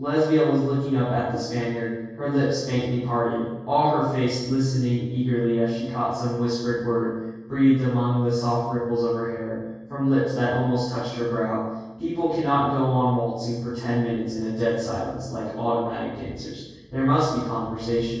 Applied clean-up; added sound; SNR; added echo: none; none; none; reverberation time 1.3 s.